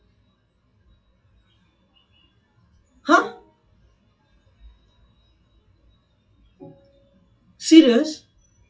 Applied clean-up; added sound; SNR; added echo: classical method WPE with log-MMSE.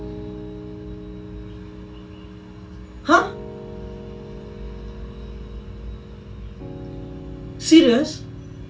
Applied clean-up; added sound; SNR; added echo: none; Piano; 13 dB; reverberation time 0.2 s.